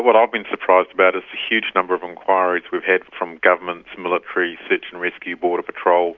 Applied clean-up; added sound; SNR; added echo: none; none; none; none.